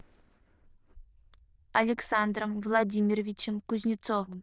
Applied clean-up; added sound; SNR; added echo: neural diffusion model UNIVERSE++.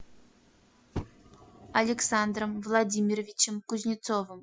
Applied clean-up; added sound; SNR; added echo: classical method Wiener filter.